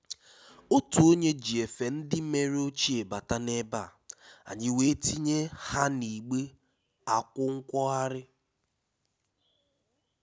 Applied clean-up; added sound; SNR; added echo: none; none; none; none.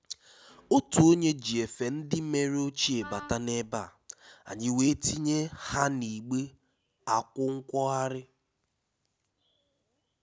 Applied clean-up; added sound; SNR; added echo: none; Wind instrument, woodwind instrument; 16 dB; none.